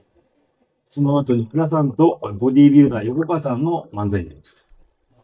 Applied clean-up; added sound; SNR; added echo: neural mask model DeepFilterNet 3.